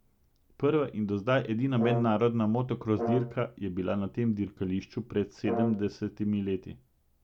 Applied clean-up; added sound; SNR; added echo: none; Brass instrument; 7 dB; none.